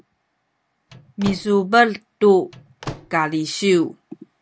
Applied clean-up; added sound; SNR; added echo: none; Slam / Microwave oven; 14 dB; none.